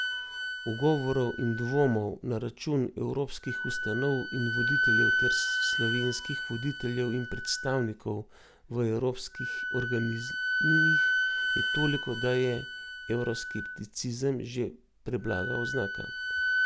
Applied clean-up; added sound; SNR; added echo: none; Wind instrument, woodwind instrument; 1 dB; none.